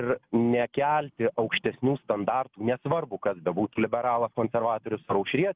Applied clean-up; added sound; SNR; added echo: none; none; none; none.